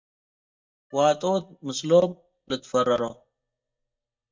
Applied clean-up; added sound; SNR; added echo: neural mask model DeepFilterNet 3.